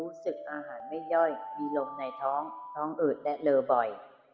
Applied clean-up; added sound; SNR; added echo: none; Alarm; 13 dB; reverberation time 1.1 s.